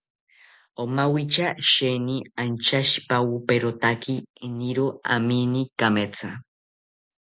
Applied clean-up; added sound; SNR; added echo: none; none; none; none.